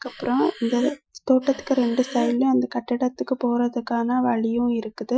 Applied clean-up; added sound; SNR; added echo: classical method Wiener filter.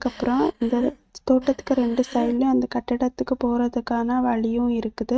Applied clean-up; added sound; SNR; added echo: neural mask model RNNoise.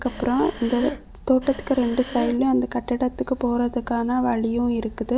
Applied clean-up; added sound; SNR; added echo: none; Breathing; 12 dB; none.